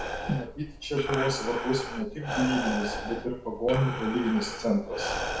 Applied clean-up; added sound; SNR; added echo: none; Breathing; 5 dB; reverberation time 0.6 s.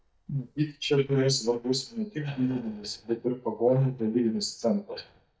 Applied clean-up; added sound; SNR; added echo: neural mask model DeepFilterNet 3.